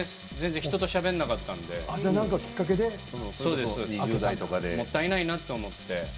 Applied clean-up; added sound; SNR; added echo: none; Tools; 19 dB; reverberation time 0.3 s.